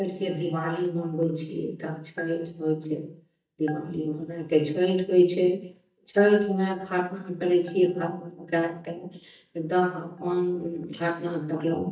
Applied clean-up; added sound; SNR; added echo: neural mask model DeepFilterNet 3.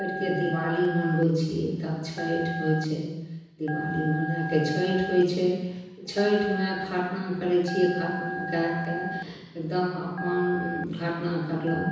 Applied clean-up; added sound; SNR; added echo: none; Telephone; 9 dB; reverberation time 1.1 s.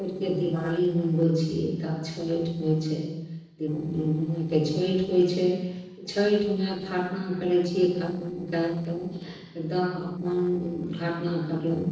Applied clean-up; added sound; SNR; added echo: neural separator model SepFormer DNS4.